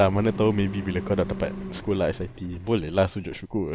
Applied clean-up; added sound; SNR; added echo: none; Engine; 12 dB; none.